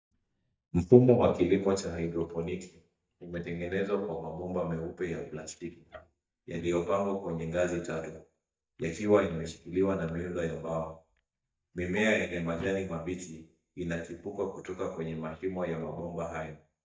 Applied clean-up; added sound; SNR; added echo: neural mask model DeepFilterNet 3.